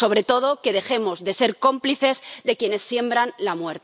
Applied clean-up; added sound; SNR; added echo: none; none; none; none.